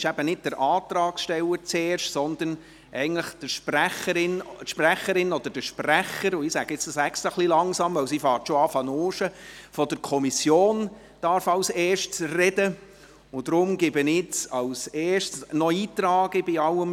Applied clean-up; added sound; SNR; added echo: none; none; none; none.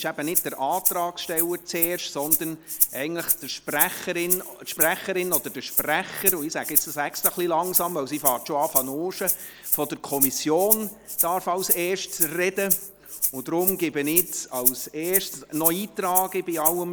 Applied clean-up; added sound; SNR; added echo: neural mask model Resemble Enhance denoiser.